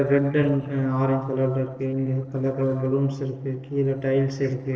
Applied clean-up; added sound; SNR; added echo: neural separator model SepFormer DNS4.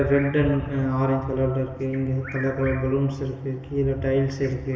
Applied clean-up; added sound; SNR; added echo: none; Bird vocalization, bird call, bird song; 19 dB; reverberation time 1.3 s.